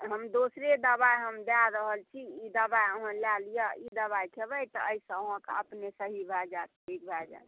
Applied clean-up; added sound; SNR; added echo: none; none; none; none.